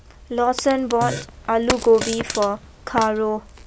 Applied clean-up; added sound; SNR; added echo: none; Fart + Crack; 10 dB; none.